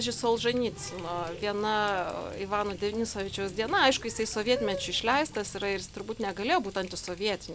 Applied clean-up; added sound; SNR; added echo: none; Water tap, faucet; 14 dB; none.